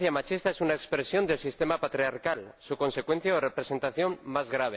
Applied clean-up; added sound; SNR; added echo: none; none; none; none.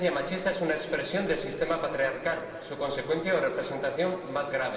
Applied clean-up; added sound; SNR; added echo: none; none; none; reverberation time 2.6 s.